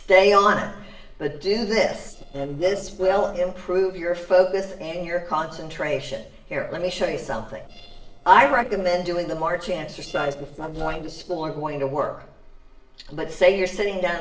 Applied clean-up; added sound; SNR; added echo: neural separator model SepFormer DNS4.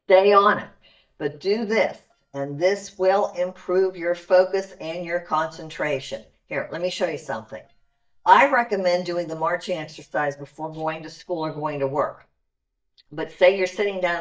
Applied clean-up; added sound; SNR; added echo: neural mask model DeepFilterNet 3.